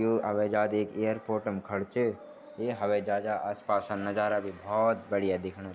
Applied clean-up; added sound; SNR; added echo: none; none; none; none.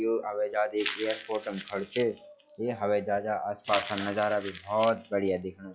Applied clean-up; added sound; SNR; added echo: classical method log-MMSE.